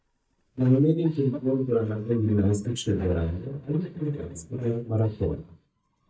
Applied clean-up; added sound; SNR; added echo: neural mask model DeepFilterNet 3.